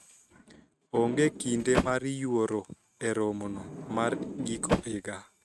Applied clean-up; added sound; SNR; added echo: neural mask model RNNoise.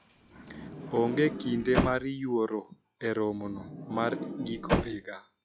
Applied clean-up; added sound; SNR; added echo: classical method log-MMSE.